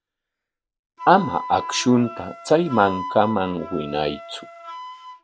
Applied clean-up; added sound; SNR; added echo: none; Wind instrument, woodwind instrument; 12 dB; none.